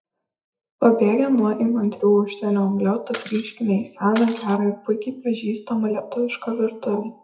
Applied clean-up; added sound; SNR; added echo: classical method WPE with log-MMSE.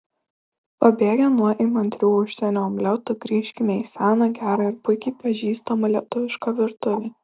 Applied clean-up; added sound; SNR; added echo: none; none; none; none.